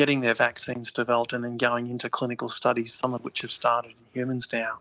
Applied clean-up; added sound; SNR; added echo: none; none; none; none.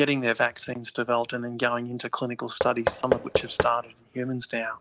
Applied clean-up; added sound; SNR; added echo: none; Knock / Wood; 2 dB; none.